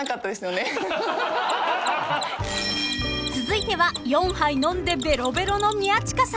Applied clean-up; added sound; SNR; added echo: none; Mechanisms; 16 dB; none.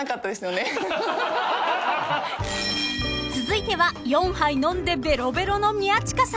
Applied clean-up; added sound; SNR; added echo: none; none; none; none.